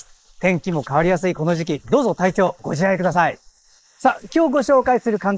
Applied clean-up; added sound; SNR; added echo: neural mask model Resemble Enhance denoiser.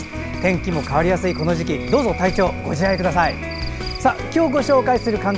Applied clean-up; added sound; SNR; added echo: none; Cricket / Frog; 14 dB; none.